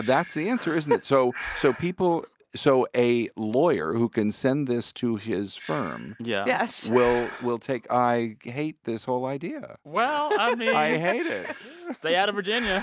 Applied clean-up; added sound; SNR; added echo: none; Breathing; 18 dB; none.